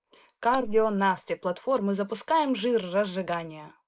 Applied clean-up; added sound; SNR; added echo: neural mask model Resemble Enhance denoiser.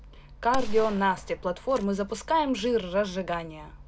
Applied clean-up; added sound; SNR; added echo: none; Gunshot, gunfire; 8 dB; none.